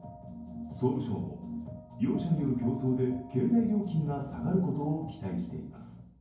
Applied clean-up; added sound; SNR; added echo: none; none; none; reverberation time 0.9 s.